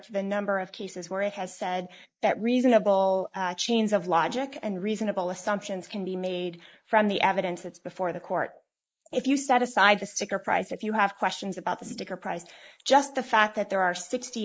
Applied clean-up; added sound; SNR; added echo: neural mask model Resemble Enhance denoiser.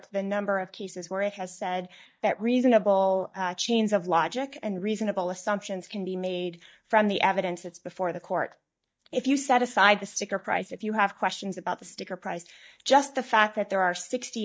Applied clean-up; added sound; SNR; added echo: neural mask model DeepFilterNet 3.